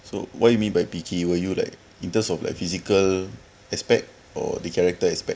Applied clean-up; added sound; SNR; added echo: none; none; none; none.